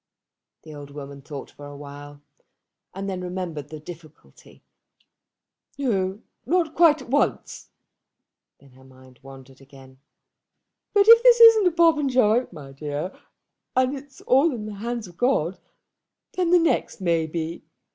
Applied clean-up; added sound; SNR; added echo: none; none; none; none.